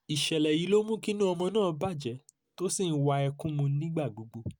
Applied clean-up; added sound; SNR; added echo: none; none; none; none.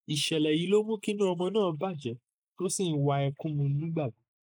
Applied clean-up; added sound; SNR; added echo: neural mask model Resemble Enhance denoiser.